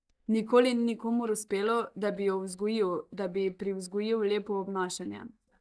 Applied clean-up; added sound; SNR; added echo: neural mask model DeepFilterNet 3.